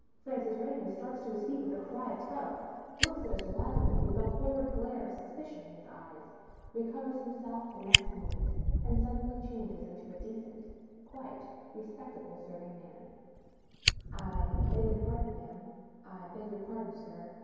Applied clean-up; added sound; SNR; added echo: none; Fire; -4 dB; reverberation time 2.2 s.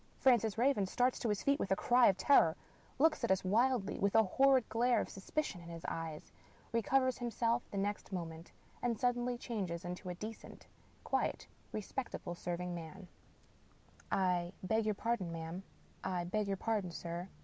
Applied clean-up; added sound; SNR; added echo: none; none; none; none.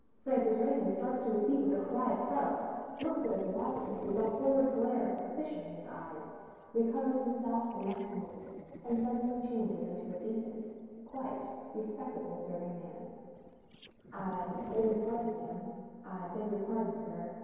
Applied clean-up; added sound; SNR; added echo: neural separator model SepFormer DNS4.